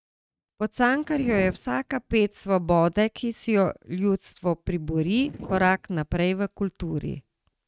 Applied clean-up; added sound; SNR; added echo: neural mask model RNNoise.